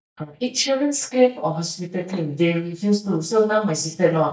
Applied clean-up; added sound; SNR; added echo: neural mask model DeepFilterNet 3.